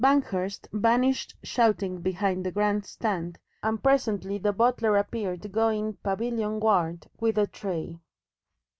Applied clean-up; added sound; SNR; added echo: none; none; none; none.